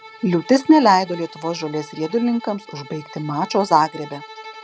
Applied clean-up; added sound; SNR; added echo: none; Bowed string instrument; 19 dB; none.